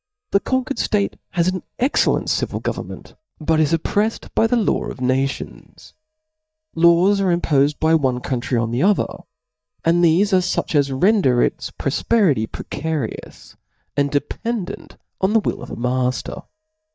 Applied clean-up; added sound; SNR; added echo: neural mask model DeepFilterNet 3.